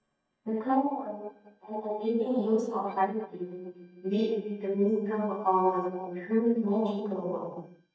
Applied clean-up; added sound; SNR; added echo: neural mask model DeepFilterNet 3.